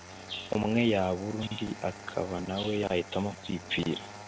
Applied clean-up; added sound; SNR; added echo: none; Engine starting; 15 dB; none.